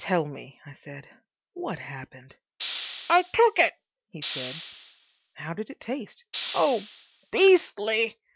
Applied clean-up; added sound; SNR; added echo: none; Hiss; 7 dB; none.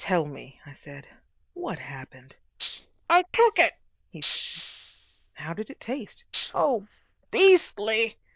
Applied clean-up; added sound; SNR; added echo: neural diffusion model UNIVERSE++.